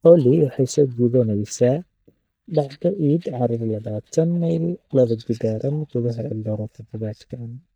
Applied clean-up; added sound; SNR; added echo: neural mask model DeepFilterNet 3.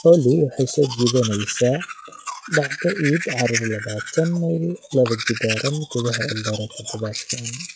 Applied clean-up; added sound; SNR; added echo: classical method log-MMSE.